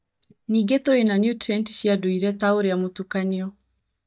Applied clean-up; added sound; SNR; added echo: neural mask model DeepFilterNet 3.